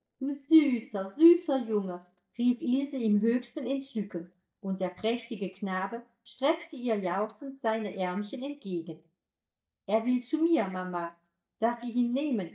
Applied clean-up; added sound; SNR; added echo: neural mask model DeepFilterNet 3.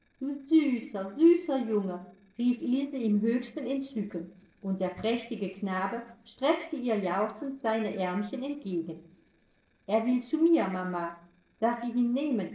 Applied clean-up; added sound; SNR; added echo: neural separator model SepFormer DNS4.